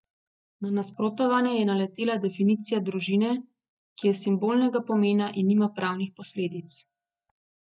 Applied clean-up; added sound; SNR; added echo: neural mask model DeepFilterNet 3.